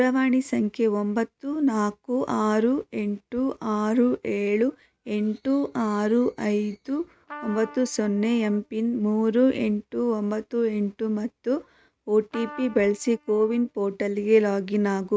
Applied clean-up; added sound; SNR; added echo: neural mask model RNNoise.